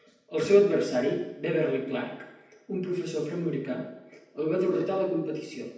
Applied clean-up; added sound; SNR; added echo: none; none; none; reverberation time 0.9 s.